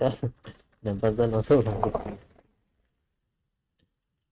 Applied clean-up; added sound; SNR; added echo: neural mask model RNNoise.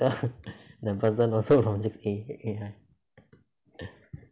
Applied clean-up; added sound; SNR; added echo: none; none; none; none.